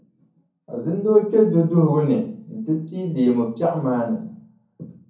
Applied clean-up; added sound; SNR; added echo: none; none; none; reverberation time 0.6 s.